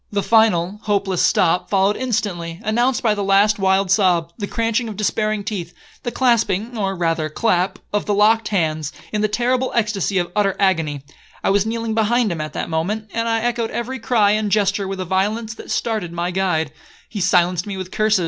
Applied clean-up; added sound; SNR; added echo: none; none; none; none.